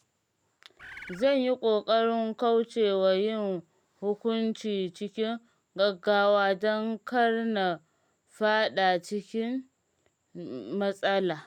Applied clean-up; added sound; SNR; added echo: none; Bird; 17 dB; none.